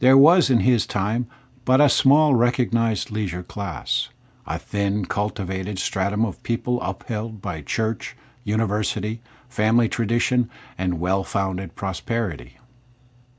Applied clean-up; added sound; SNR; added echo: none; none; none; none.